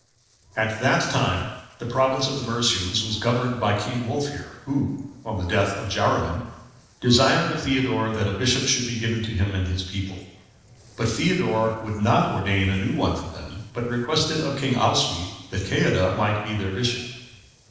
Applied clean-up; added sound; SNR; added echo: neural separator model SepFormer DNS4.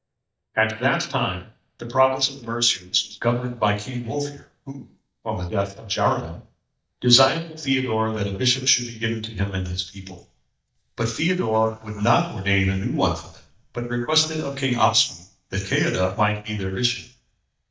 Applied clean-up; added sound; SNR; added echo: neural mask model DeepFilterNet 3.